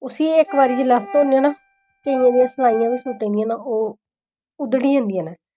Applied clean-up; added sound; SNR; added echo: neural mask model RNNoise.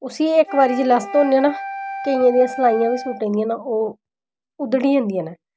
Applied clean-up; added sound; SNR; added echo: none; Wind instrument, woodwind instrument; 11 dB; none.